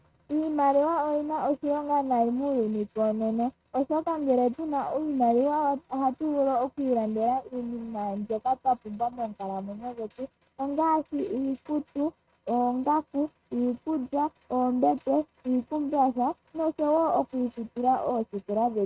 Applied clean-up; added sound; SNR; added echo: neural mask model RNNoise.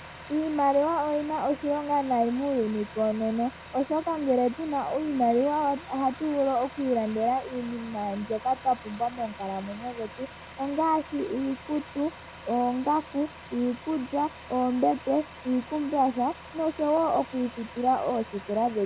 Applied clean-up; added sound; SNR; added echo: none; Truck; 17 dB; none.